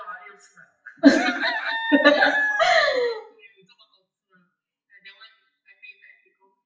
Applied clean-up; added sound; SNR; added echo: classical method WPE with log-MMSE.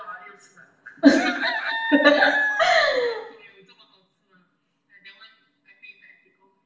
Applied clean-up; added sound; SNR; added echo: none; Chicken, rooster; 5 dB; reverberation time 0.7 s.